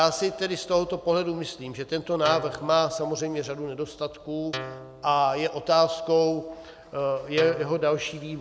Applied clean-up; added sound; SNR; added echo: none; Guitar; 12 dB; none.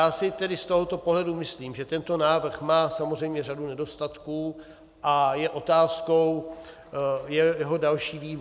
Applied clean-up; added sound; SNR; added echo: none; none; none; none.